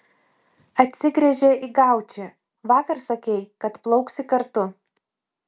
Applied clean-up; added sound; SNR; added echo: none; none; none; none.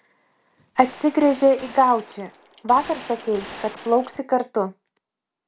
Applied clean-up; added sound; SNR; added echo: none; Gunshot, gunfire; 18 dB; none.